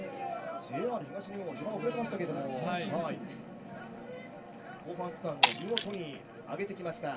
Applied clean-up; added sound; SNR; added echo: none; Shatter; -3 dB; reverberation time 0.2 s.